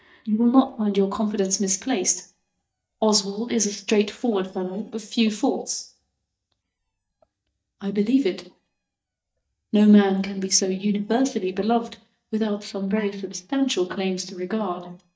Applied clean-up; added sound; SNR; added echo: neural mask model DeepFilterNet 3.